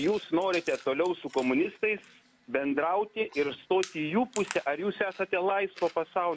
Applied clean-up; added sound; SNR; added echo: none; Chewing, mastication; 20 dB; none.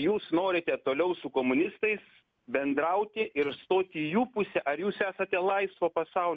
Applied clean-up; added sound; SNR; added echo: none; none; none; none.